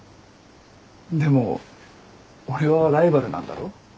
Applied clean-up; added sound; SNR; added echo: none; none; none; none.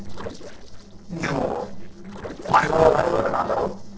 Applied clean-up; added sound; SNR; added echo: neural separator model SepFormer DNS4.